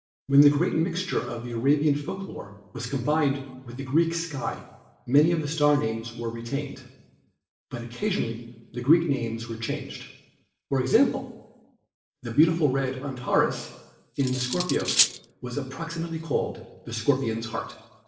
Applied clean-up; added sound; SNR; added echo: none; Cutlery, silverware; 2 dB; reverberation time 0.8 s.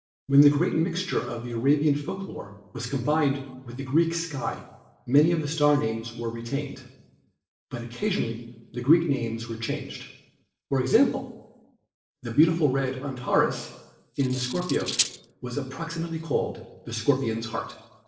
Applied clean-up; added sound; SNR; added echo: neural separator model SepFormer DNS4.